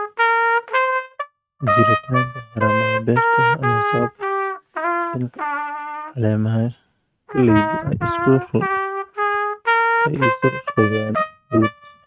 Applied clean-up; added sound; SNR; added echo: neural mask model RNNoise.